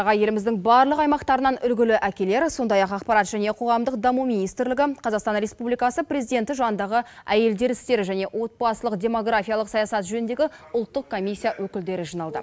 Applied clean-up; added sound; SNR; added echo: none; none; none; none.